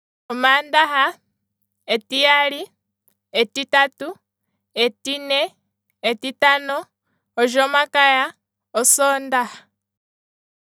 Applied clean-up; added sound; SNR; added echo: none; none; none; none.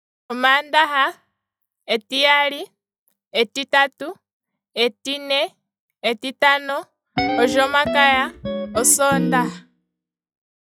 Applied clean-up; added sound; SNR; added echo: classical method log-MMSE.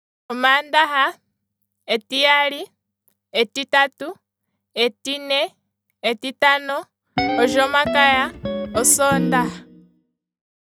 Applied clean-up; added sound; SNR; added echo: none; Guitar; 5 dB; none.